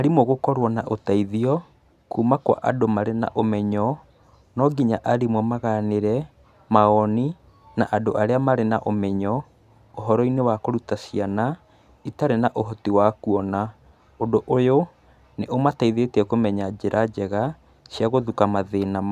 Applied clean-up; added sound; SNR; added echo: none; none; none; none.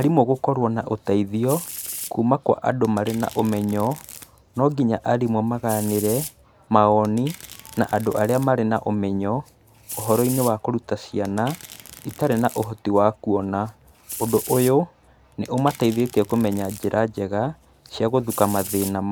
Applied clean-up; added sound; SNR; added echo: none; Domestic sounds, home sounds; 17 dB; none.